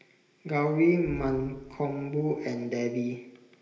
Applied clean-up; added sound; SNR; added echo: none; Boom; 18 dB; reverberation time 1.4 s.